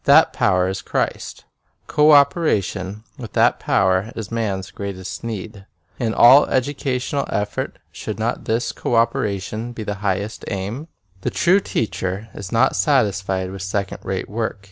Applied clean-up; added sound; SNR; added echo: none; none; none; none.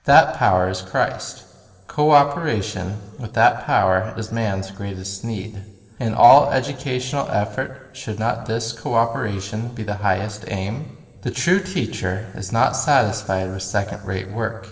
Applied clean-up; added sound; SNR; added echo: none; none; none; reverberation time 2.6 s.